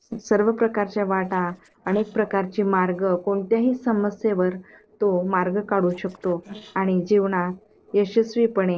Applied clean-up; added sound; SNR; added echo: neural separator model SepFormer DNS4.